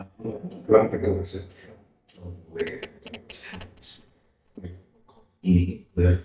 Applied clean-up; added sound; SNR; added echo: neural mask model DeepFilterNet 3.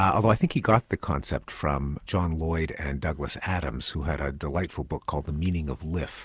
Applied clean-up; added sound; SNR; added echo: none; none; none; none.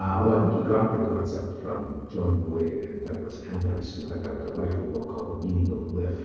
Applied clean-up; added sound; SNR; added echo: neural separator model SepFormer DNS4.